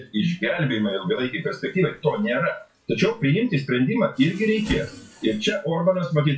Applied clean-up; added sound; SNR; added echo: classical method WPE with log-MMSE.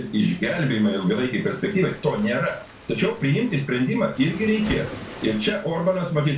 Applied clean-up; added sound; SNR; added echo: none; Waves, surf; 17 dB; reverberation time 0.3 s.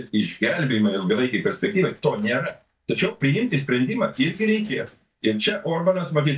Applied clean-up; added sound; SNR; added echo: neural mask model DeepFilterNet 3.